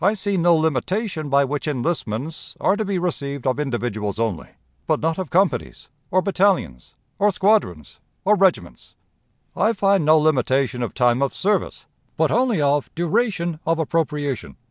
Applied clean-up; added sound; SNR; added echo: none; none; none; none.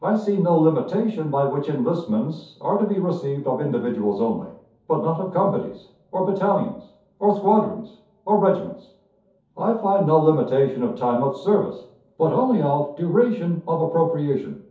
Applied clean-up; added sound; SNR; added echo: none; none; none; reverberation time 0.5 s.